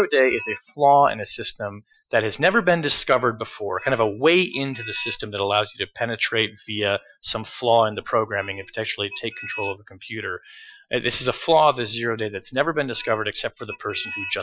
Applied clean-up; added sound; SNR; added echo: classical method Wiener filter.